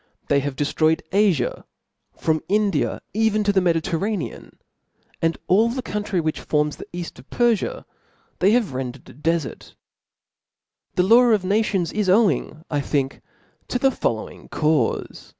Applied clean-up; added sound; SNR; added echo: none; none; none; none.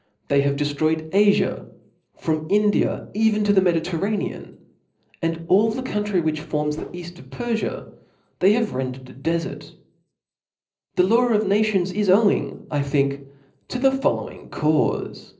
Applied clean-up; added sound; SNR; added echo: neural separator model SepFormer DNS4.